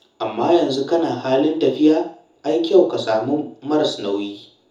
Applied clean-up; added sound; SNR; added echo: none; none; none; reverberation time 0.5 s.